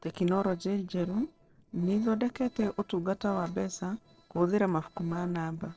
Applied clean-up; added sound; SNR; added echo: neural separator model SepFormer DNS4.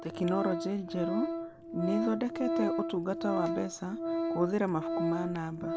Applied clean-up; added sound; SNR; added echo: none; Organ; 2 dB; none.